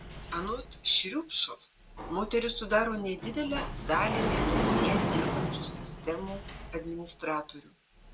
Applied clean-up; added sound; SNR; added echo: none; Sliding door; 0 dB; none.